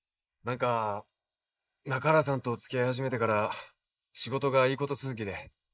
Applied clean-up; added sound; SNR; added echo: neural mask model Resemble Enhance denoiser.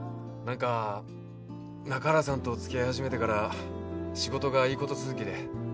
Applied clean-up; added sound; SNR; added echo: none; none; none; none.